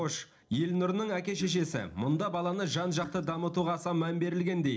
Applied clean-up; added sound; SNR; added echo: neural separator model SepFormer DNS4.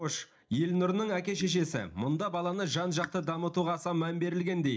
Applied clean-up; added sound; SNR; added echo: neural mask model DeepFilterNet 3.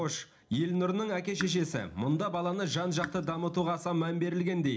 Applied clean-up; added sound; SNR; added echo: none; Raindrop / Drip; 14 dB; reverberation time 0.4 s.